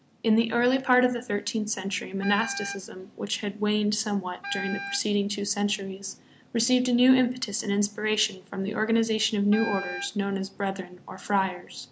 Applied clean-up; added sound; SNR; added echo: none; Wind instrument, woodwind instrument; 11 dB; none.